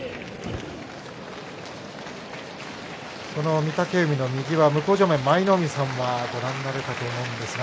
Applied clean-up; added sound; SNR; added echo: none; none; none; none.